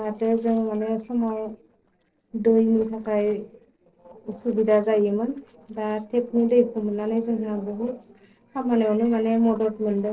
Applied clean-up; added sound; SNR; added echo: neural separator model SepFormer DNS4.